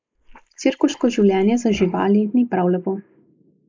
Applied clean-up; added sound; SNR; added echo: neural mask model Resemble Enhance denoiser.